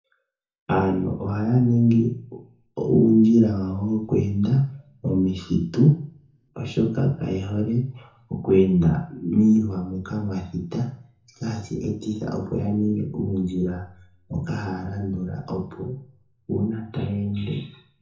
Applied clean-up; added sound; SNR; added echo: none; none; none; reverberation time 0.6 s.